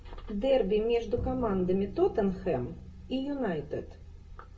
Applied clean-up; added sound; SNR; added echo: none; Bowed string instrument; 13 dB; reverberation time 0.2 s.